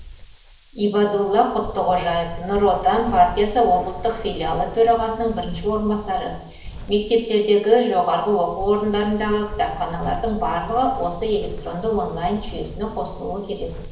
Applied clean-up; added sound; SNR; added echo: none; Wind; 13 dB; reverberation time 0.8 s.